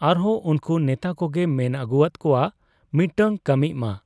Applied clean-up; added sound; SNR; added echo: none; none; none; none.